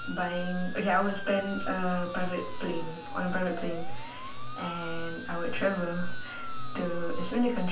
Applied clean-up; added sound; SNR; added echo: none; Motor vehicle (road) / Siren; 14 dB; reverberation time 0.3 s.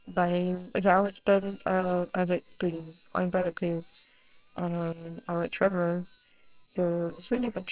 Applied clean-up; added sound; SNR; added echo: neural separator model SepFormer WHAMR!.